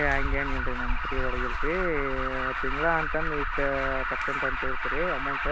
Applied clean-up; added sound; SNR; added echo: none; Alarm; -3 dB; none.